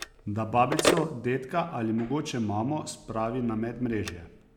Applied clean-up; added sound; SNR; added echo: none; Telephone; 6 dB; none.